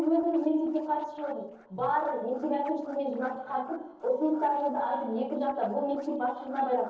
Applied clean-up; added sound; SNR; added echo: neural separator model SepFormer DNS4.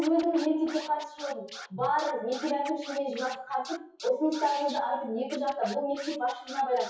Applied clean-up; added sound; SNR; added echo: classical method WPE with log-MMSE.